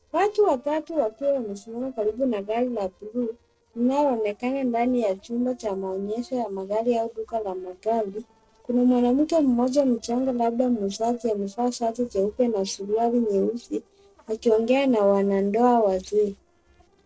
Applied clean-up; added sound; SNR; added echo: neural separator model SepFormer DNS4.